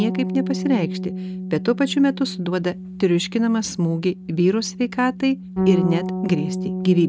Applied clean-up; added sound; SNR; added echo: none; Bass guitar; 6 dB; none.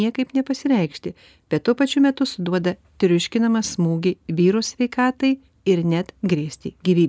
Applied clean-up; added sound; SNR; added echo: none; none; none; none.